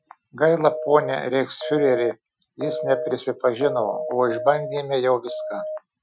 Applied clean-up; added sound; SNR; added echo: classical method Wiener filter.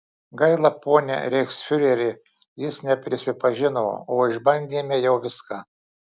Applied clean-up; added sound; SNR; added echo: none; none; none; none.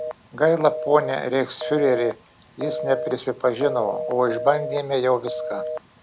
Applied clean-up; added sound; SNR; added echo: none; Telephone; 8 dB; none.